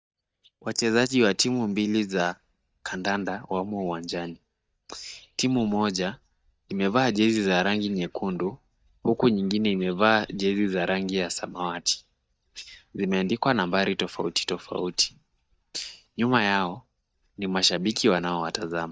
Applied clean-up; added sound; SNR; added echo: neural mask model DeepFilterNet 3.